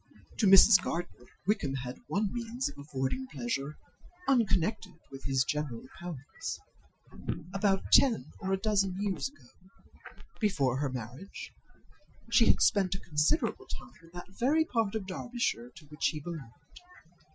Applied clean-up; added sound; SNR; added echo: classical method Wiener filter.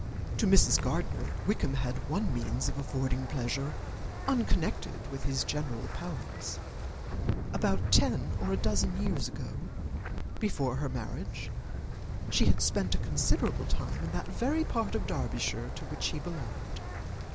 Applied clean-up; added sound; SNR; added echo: none; Wind; 4 dB; none.